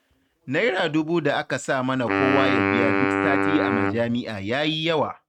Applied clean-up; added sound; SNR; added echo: neural mask model RNNoise.